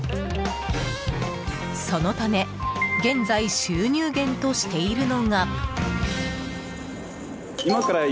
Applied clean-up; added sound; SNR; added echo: none; none; none; none.